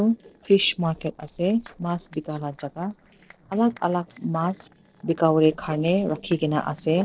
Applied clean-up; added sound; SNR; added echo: neural separator model SepFormer DNS4.